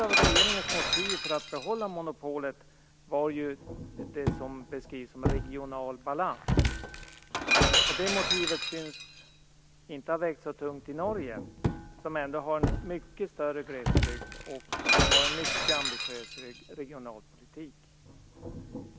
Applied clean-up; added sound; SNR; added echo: none; Shatter; -5 dB; none.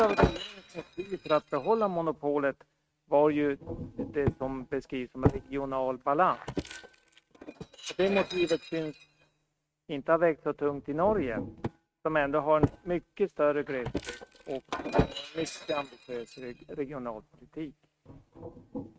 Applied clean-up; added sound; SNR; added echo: neural mask model RNNoise.